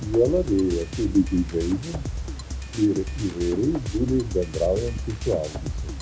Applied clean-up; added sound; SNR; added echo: none; Drum kit; 7 dB; none.